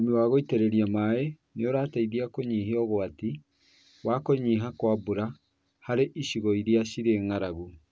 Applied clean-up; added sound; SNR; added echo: none; none; none; none.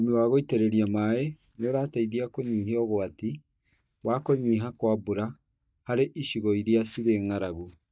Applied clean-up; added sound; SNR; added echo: neural mask model DeepFilterNet 3.